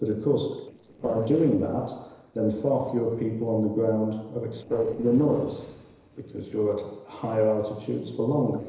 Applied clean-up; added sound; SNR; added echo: neural separator model SepFormer DNS4.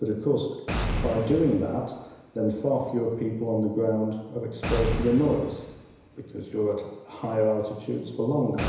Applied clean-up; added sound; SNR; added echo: none; Boom; 8 dB; reverberation time 1.0 s.